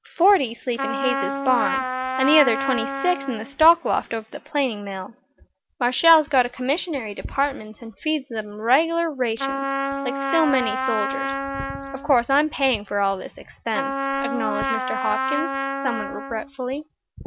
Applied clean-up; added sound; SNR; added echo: none; Trumpet; 4 dB; none.